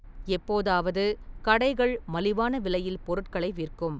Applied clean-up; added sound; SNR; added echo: none; Car; 14 dB; none.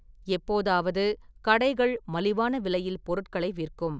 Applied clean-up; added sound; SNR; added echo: none; none; none; none.